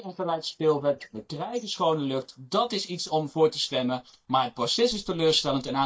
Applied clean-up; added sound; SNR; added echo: neural mask model DeepFilterNet 3.